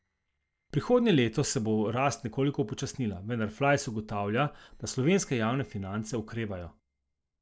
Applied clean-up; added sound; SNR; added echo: neural separator model SepFormer DNS4.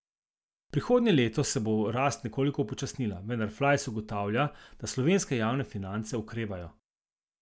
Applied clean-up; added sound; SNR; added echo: none; none; none; none.